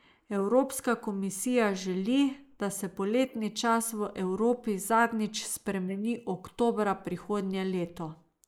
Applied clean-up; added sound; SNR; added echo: neural mask model Resemble Enhance denoiser.